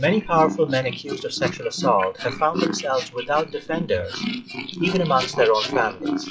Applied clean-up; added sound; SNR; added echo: classical method WPE with log-MMSE.